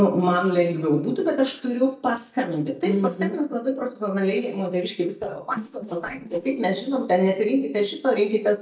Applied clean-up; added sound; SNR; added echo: neural mask model DeepFilterNet 3.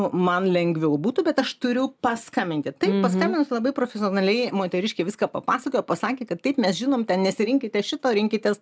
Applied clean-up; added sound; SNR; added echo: none; none; none; none.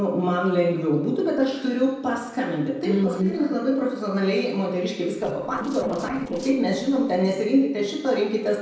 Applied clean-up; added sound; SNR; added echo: neural separator model SepFormer DNS4.